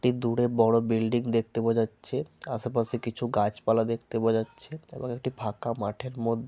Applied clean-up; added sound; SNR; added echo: none; none; none; none.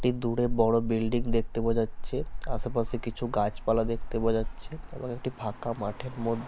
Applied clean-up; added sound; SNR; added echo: none; Motor vehicle (road); 3 dB; none.